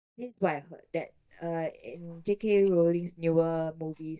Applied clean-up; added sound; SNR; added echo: neural mask model DeepFilterNet 3.